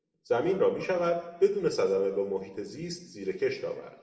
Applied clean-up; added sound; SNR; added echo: none; none; none; reverberation time 0.9 s.